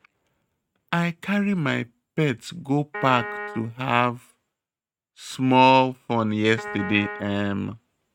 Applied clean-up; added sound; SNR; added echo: neural mask model RNNoise.